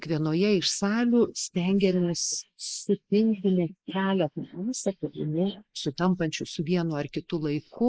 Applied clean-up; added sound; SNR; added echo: neural mask model Resemble Enhance denoiser.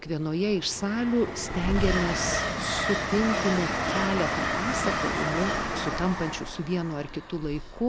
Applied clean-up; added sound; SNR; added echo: none; Train; 1 dB; none.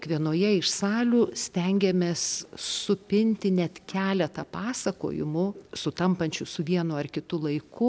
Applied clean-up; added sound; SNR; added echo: none; none; none; none.